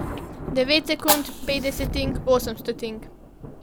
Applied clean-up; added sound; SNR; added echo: none; Fire + Thunder; 4 dB; none.